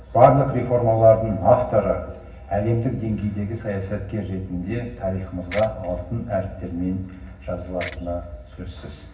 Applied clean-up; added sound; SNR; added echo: none; Ratchet, pawl; 15 dB; reverberation time 0.4 s.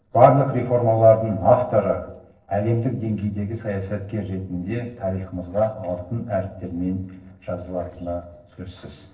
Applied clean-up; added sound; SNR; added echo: neural separator model SepFormer DNS4.